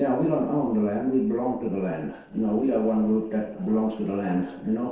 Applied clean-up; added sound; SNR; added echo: neural separator model SepFormer DNS4.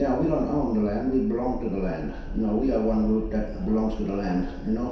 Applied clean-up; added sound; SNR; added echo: none; Wind; 9 dB; reverberation time 0.7 s.